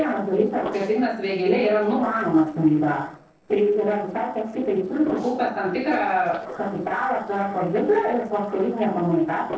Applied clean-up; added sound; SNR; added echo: neural separator model SepFormer DNS4.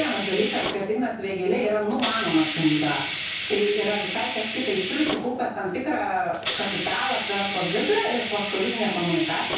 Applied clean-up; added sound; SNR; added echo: none; Hiss; -1 dB; reverberation time 0.6 s.